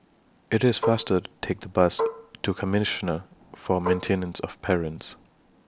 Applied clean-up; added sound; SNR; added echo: none; Marimba, xylophone; 6 dB; none.